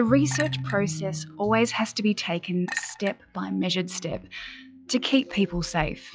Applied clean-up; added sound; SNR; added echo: classical method log-MMSE.